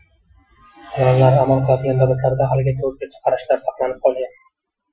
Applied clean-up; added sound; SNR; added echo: classical method Wiener filter.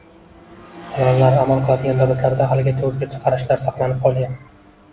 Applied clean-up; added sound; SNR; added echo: none; Accelerating, revving, vroom; 18 dB; none.